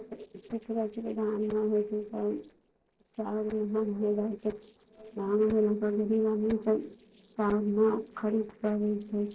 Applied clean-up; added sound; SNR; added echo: neural separator model SepFormer DNS4.